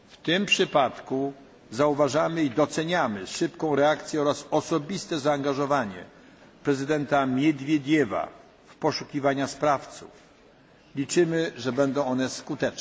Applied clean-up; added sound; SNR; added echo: none; none; none; none.